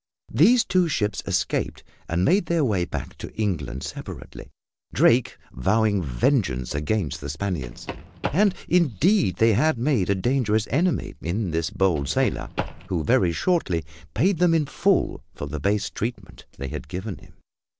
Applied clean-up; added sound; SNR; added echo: neural separator model SepFormer DNS4.